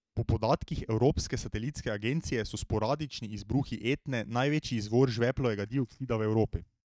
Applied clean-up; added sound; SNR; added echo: neural mask model DeepFilterNet 3.